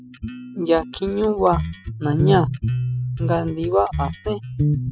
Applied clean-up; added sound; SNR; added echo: classical method spectral subtraction.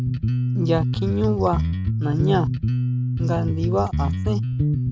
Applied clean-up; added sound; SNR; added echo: none; Bass guitar; -4 dB; none.